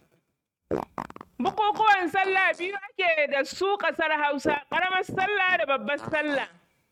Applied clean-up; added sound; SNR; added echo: neural mask model RNNoise.